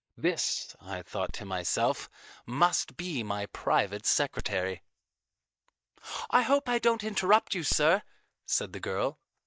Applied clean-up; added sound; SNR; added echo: neural mask model DeepFilterNet 3.